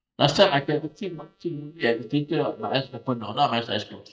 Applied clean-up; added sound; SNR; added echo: neural mask model DeepFilterNet 3.